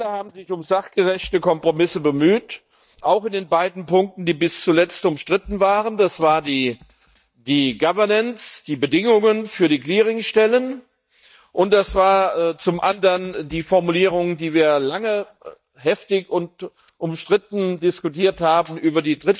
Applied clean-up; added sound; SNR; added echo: neural mask model DeepFilterNet 3.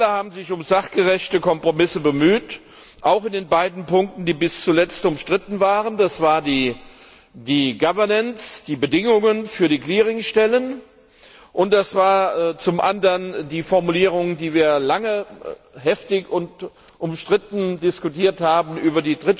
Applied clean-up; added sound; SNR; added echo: none; none; none; none.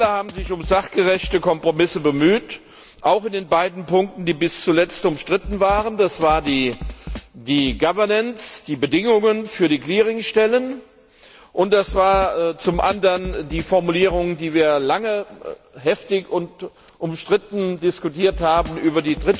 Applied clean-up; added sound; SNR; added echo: none; Drum kit; 17 dB; none.